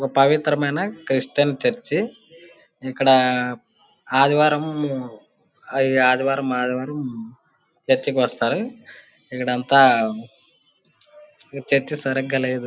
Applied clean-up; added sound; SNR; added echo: none; none; none; none.